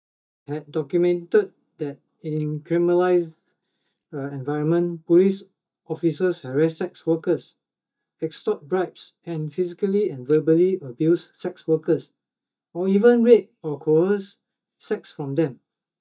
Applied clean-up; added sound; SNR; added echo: neural mask model DeepFilterNet 3.